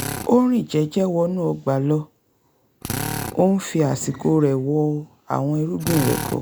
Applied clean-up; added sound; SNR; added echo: none; Drill; 11 dB; none.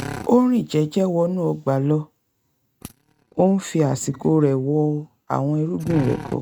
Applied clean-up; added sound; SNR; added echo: neural mask model RNNoise.